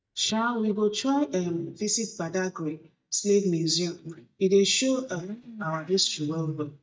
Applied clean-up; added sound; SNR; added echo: neural mask model DeepFilterNet 3.